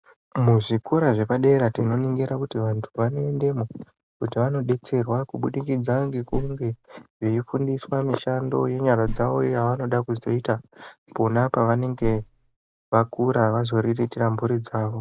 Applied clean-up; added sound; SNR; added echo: none; Whoosh, swoosh, swish; 8 dB; none.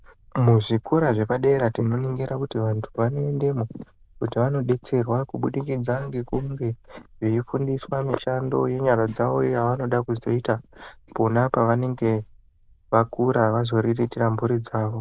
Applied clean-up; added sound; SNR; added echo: neural diffusion model UNIVERSE++.